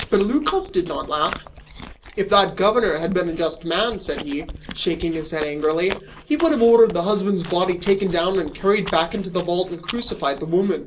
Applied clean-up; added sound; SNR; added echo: none; Chewing, mastication; 15 dB; reverberation time 0.2 s.